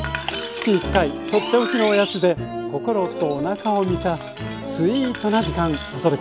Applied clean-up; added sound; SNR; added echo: none; Glass; 14 dB; none.